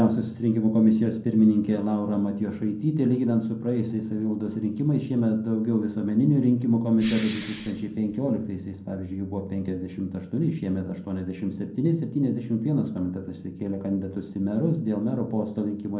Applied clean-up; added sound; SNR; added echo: none; Respiratory sounds; 15 dB; reverberation time 0.5 s.